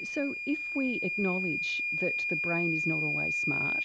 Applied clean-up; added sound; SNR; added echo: none; Microwave oven / Alarm; -2 dB; none.